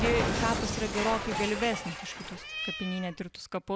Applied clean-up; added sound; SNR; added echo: none; Cat; 2 dB; none.